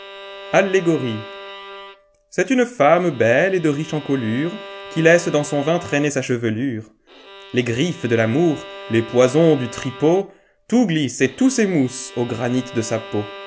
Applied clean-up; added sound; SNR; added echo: none; Bowed string instrument; 18 dB; none.